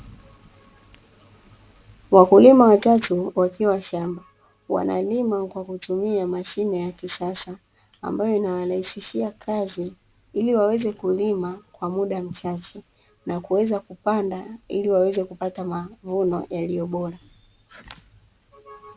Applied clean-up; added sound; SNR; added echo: none; none; none; none.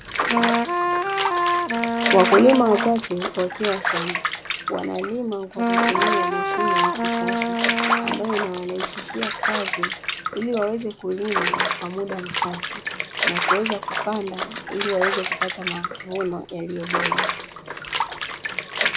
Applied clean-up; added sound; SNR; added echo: none; Wind instrument, woodwind instrument + Bathtub (filling or washing) / Water; -2 dB; none.